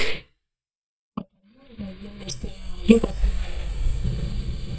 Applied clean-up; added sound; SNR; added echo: neural mask model DeepFilterNet 3.